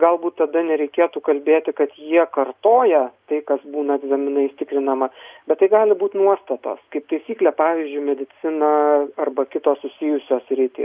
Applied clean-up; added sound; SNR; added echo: none; none; none; none.